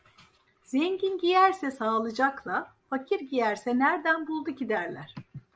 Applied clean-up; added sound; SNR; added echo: none; none; none; none.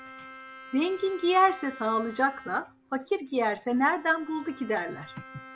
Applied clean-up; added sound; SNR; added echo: none; Bowed string instrument; 19 dB; none.